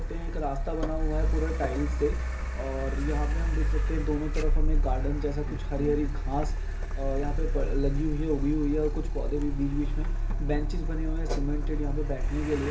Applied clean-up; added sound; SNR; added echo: none; Car; -5 dB; reverberation time 0.3 s.